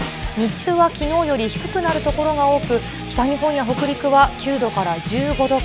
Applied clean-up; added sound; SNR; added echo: none; Snare drum; 18 dB; none.